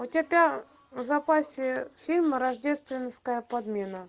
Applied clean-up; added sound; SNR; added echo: none; none; none; none.